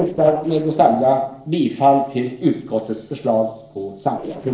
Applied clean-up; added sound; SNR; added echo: neural separator model SepFormer DNS4.